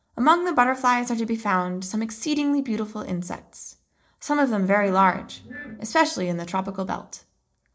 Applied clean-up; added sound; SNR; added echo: neural separator model SepFormer DNS4.